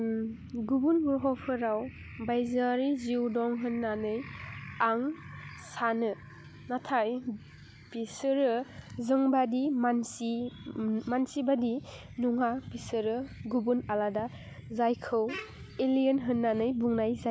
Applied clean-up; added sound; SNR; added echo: none; none; none; none.